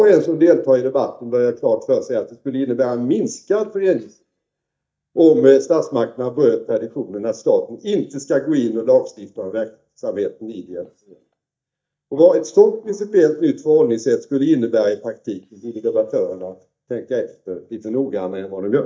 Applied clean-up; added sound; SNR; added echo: neural mask model DeepFilterNet 3.